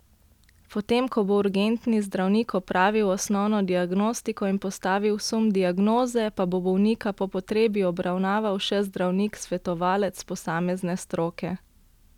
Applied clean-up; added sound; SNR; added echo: none; none; none; none.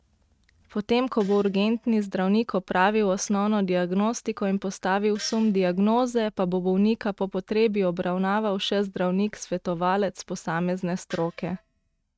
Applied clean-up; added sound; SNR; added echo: neural mask model RNNoise.